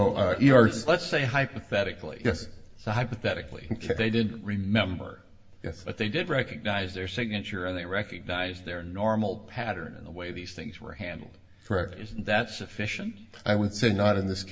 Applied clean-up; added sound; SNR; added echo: none; none; none; reverberation time 0.7 s.